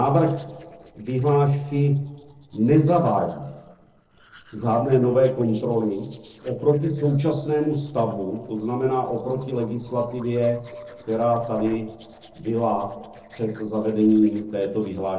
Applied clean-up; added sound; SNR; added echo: neural separator model SepFormer DNS4.